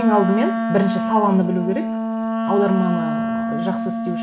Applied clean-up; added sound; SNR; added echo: none; Wind instrument, woodwind instrument; 1 dB; none.